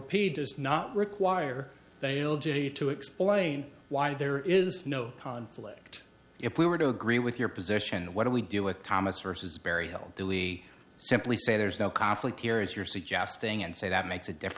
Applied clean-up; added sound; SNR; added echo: none; none; none; none.